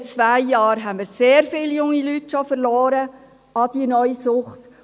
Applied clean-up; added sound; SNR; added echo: none; none; none; none.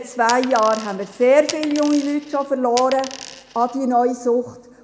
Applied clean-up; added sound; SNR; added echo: none; Coin (dropping); 15 dB; reverberation time 1.1 s.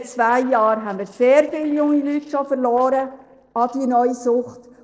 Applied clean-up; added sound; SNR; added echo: neural separator model SepFormer DNS4.